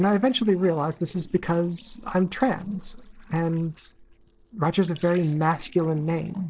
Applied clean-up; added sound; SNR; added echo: neural separator model SepFormer DNS4.